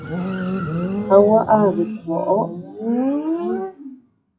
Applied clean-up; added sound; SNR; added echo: classical method WPE with log-MMSE.